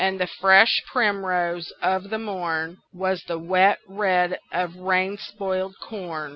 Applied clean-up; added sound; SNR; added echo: none; none; none; none.